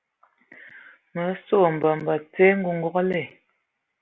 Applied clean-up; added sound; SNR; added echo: none; none; none; none.